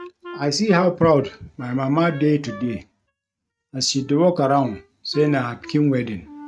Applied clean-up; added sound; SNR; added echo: neural mask model RNNoise.